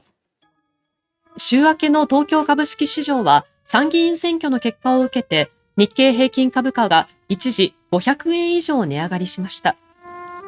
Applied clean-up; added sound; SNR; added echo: neural mask model RNNoise.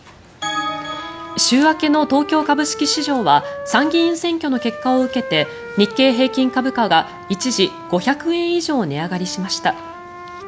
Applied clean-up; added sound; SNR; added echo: none; Wind instrument, woodwind instrument; 14 dB; none.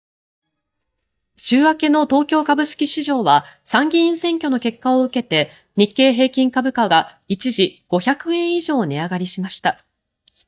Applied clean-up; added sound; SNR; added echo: neural mask model DeepFilterNet 3.